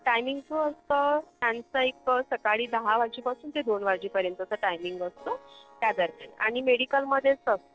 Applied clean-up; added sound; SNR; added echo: neural separator model SepFormer DNS4.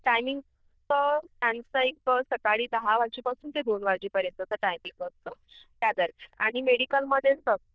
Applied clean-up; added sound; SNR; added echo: neural diffusion model UNIVERSE++.